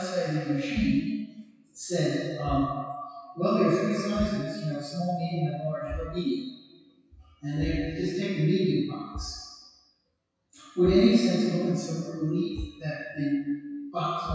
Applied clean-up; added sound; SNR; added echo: classical method WPE with log-MMSE.